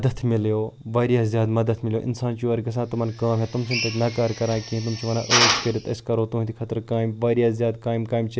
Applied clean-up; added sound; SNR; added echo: none; Drill; 4 dB; none.